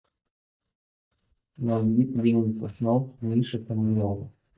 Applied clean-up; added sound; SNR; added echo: neural mask model DeepFilterNet 3.